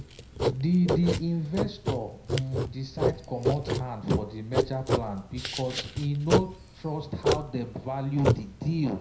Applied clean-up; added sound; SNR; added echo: none; Writing; 0 dB; reverberation time 0.5 s.